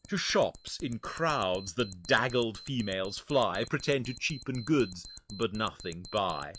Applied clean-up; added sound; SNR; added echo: classical method log-MMSE.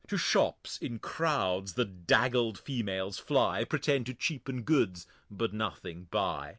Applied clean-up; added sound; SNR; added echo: none; none; none; none.